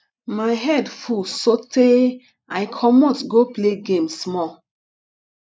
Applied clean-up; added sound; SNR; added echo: neural mask model Resemble Enhance denoiser.